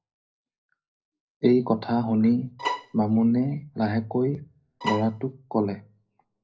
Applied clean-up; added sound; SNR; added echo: none; Bowed string instrument; 6 dB; reverberation time 0.5 s.